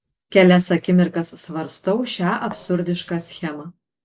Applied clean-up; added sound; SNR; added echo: neural separator model SepFormer DNS4.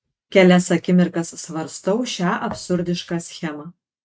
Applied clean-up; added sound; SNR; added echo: neural mask model RNNoise.